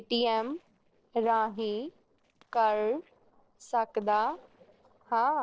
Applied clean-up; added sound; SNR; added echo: neural separator model SepFormer DNS4.